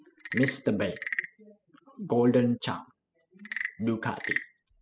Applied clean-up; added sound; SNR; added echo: classical method spectral subtraction.